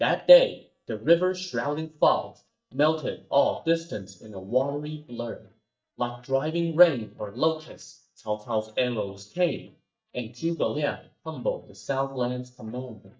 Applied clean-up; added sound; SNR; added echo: neural mask model DeepFilterNet 3.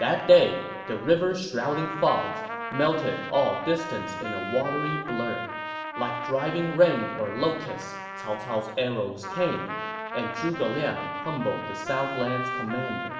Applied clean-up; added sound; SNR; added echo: none; Trumpet; 7 dB; reverberation time 1.0 s.